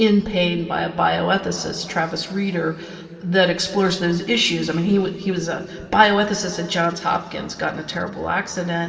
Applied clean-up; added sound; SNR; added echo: none; none; none; reverberation time 2.4 s.